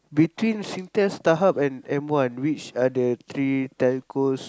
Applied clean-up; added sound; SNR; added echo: none; none; none; none.